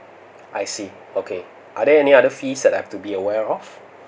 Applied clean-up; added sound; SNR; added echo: none; none; none; none.